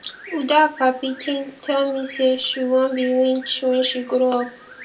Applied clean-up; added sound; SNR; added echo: none; Bird; 19 dB; reverberation time 0.2 s.